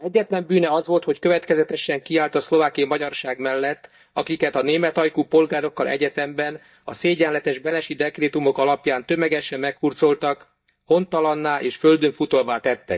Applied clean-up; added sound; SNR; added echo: neural mask model DeepFilterNet 3.